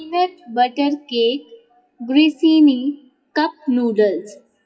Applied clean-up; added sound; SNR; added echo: classical method WPE with log-MMSE.